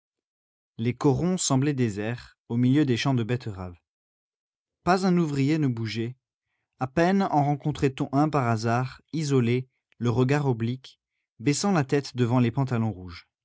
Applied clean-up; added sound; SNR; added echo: none; none; none; none.